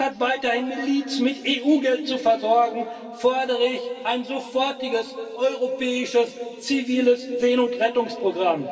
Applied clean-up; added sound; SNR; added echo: none; none; none; reverberation time 3.0 s.